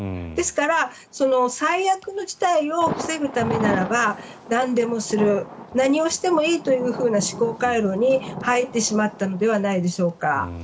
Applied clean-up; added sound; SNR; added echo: none; Thunder; 12 dB; none.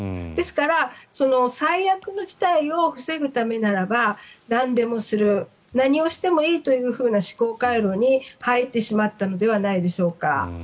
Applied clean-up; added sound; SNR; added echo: none; none; none; none.